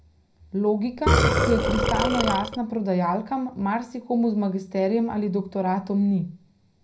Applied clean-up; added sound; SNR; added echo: none; Burping, eructation; -3 dB; reverberation time 0.4 s.